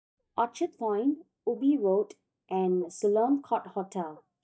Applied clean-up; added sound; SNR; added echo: neural mask model DeepFilterNet 3.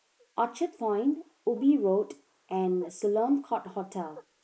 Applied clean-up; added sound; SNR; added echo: neural mask model Resemble Enhance denoiser.